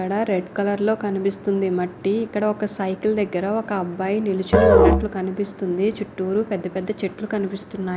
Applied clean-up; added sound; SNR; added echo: none; Musical instrument; -2 dB; none.